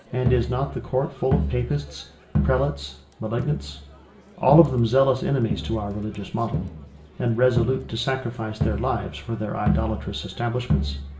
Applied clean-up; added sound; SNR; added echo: none; Crowd; 5 dB; reverberation time 0.4 s.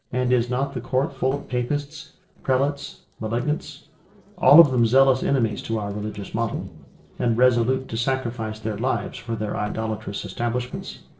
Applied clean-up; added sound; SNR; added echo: neural separator model SepFormer DNS4.